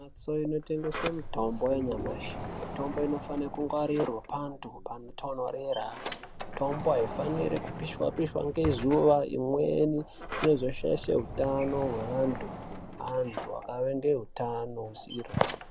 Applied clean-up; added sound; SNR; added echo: none; Sliding door; 9 dB; none.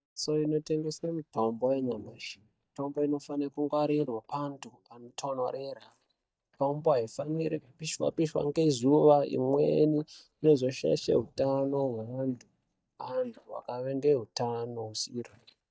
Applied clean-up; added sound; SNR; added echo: neural mask model DeepFilterNet 3.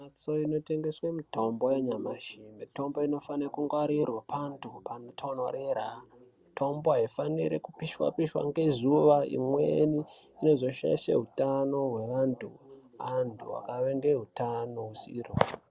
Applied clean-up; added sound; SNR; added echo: none; none; none; none.